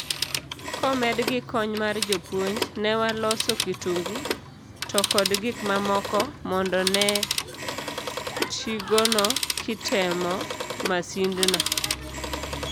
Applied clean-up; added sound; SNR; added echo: none; Telephone; 3 dB; none.